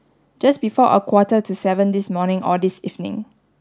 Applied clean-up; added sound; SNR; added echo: none; none; none; none.